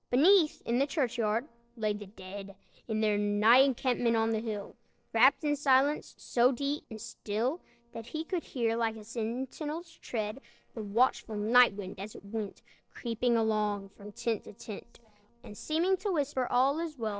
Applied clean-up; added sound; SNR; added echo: neural separator model SepFormer DNS4.